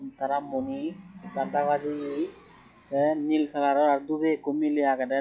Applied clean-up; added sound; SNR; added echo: classical method log-MMSE.